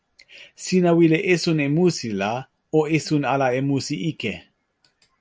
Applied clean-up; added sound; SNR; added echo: none; none; none; none.